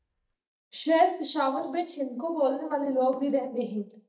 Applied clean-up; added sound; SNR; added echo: neural mask model DeepFilterNet 3.